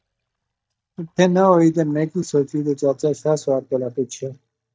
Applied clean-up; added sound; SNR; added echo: neural mask model DeepFilterNet 3.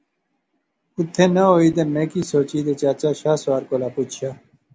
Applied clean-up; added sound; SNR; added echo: none; none; none; none.